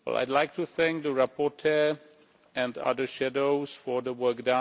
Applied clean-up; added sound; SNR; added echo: none; none; none; none.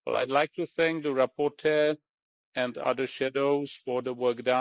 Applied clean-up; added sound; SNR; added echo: neural mask model Resemble Enhance denoiser.